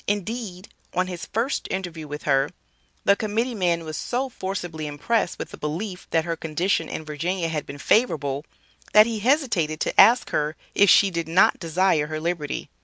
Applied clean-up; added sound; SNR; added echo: none; none; none; none.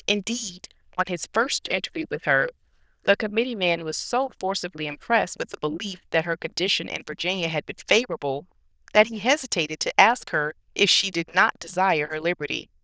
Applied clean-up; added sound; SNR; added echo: neural diffusion model UNIVERSE++.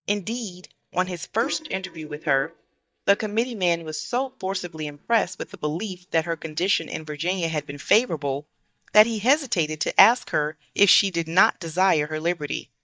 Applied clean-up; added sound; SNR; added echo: neural mask model DeepFilterNet 3.